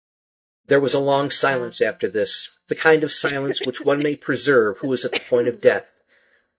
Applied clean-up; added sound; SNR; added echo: neural mask model DeepFilterNet 3.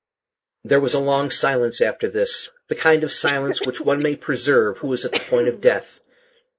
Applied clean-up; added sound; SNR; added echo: neural mask model Resemble Enhance denoiser.